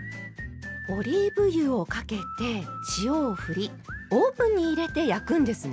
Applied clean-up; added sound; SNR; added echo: none; none; none; none.